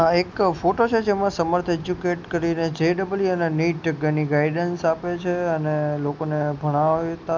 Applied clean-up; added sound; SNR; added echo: none; none; none; none.